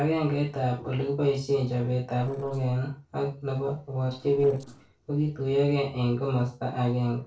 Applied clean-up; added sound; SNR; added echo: neural separator model SepFormer DNS4.